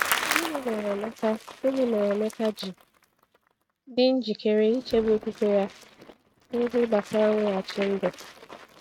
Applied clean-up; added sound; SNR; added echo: neural mask model RNNoise.